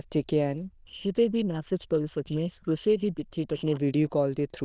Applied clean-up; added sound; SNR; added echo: neural diffusion model UNIVERSE++.